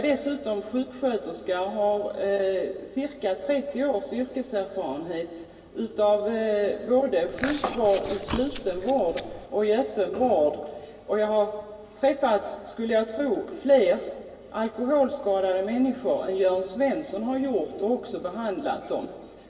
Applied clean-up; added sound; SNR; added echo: none; Chewing, mastication; 10 dB; reverberation time 1.6 s.